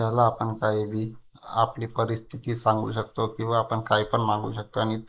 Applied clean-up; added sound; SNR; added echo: neural mask model Resemble Enhance denoiser.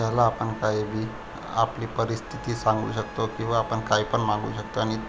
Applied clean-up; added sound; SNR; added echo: none; Wind instrument, woodwind instrument; 18 dB; none.